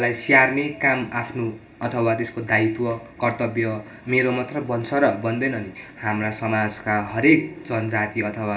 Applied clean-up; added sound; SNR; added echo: none; none; none; reverberation time 0.2 s.